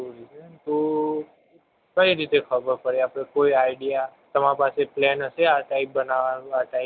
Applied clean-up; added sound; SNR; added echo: none; none; none; none.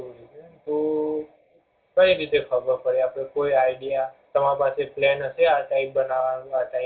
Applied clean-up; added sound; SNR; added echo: none; none; none; reverberation time 0.2 s.